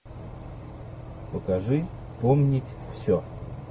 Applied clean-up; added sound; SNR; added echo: none; none; none; none.